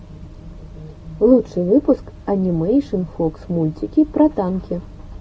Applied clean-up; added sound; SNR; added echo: none; none; none; none.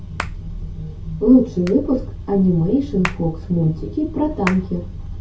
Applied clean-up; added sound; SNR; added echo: none; Hands; 16 dB; reverberation time 0.3 s.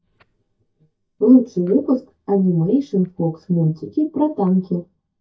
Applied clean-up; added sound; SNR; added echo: neural mask model DeepFilterNet 3.